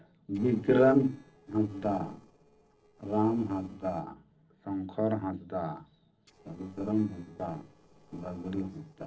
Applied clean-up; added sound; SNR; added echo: neural separator model SepFormer DNS4.